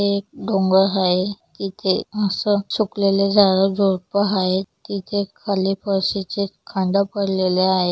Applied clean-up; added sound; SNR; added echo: none; none; none; none.